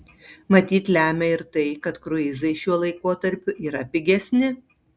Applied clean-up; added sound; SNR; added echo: none; none; none; none.